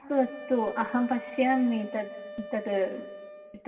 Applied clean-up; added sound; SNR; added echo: none; Wind instrument, woodwind instrument; 13 dB; reverberation time 1.7 s.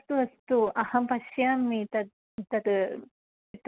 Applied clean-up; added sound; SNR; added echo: none; none; none; none.